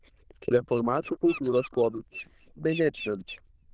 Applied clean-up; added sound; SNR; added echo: neural diffusion model UNIVERSE++.